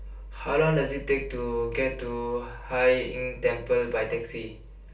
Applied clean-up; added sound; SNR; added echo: none; none; none; reverberation time 0.3 s.